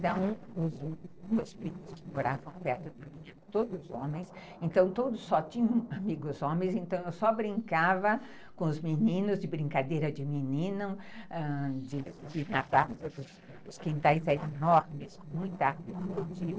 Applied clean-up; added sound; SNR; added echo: neural separator model SepFormer DNS4.